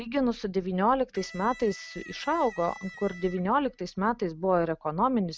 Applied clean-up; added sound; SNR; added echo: none; Electric guitar; 19 dB; none.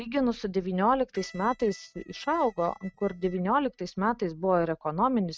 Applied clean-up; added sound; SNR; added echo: neural mask model RNNoise.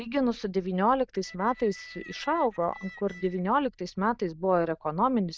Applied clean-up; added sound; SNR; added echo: neural diffusion model UNIVERSE++.